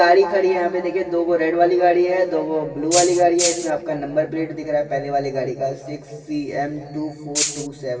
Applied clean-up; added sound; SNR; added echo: none; Rattle (instrument); 2 dB; reverberation time 2.4 s.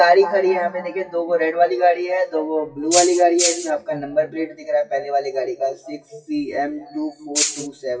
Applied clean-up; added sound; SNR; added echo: classical method WPE with log-MMSE.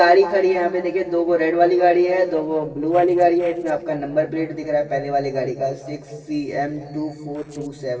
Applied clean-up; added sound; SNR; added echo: neural separator model SepFormer DNS4.